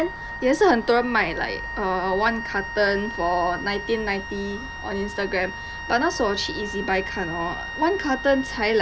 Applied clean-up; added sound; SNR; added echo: none; Wind instrument, woodwind instrument; 10 dB; none.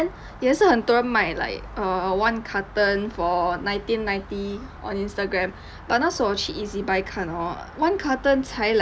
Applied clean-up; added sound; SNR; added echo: none; none; none; none.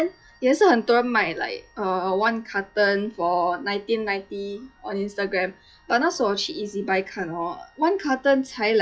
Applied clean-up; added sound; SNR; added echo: classical method log-MMSE.